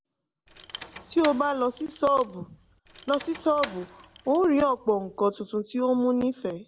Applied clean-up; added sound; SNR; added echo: none; Rattle / Keys jangling; 17 dB; none.